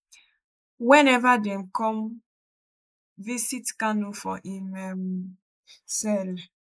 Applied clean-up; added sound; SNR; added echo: neural mask model Resemble Enhance denoiser.